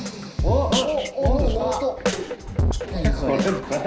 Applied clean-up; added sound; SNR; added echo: none; Drum kit; -1 dB; reverberation time 0.5 s.